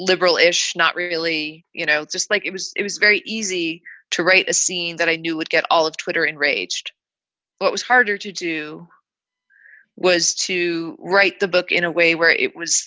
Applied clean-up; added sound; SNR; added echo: none; none; none; none.